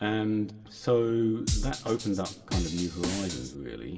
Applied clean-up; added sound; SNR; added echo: none; Drum kit; 4 dB; reverberation time 0.6 s.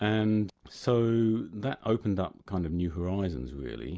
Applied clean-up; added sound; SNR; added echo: none; none; none; none.